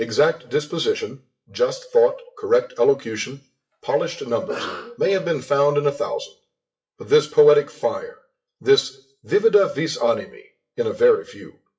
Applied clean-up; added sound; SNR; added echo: classical method WPE with log-MMSE.